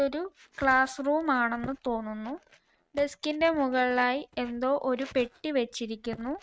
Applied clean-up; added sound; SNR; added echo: neural mask model RNNoise.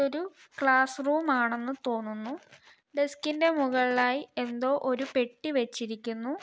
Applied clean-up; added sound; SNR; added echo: none; none; none; none.